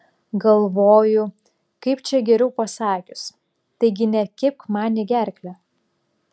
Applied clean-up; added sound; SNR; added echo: none; none; none; none.